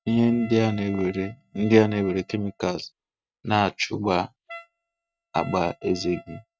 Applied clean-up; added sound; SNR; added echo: neural mask model RNNoise.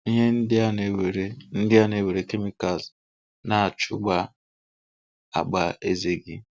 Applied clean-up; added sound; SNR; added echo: none; none; none; none.